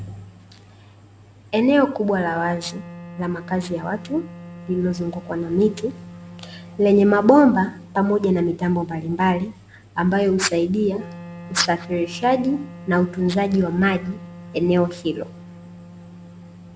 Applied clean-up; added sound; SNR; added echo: none; Wind instrument, woodwind instrument; 18 dB; none.